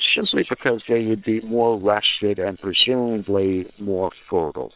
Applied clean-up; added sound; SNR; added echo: neural separator model SepFormer WHAM!.